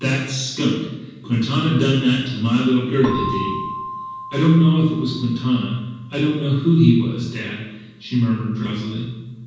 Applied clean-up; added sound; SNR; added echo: none; Keyboard (musical); 16 dB; reverberation time 1.2 s.